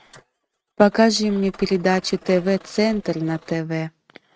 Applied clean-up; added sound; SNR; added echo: neural mask model RNNoise.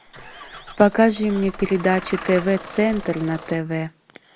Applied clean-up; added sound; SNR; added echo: none; Engine starting / Bus; 15 dB; none.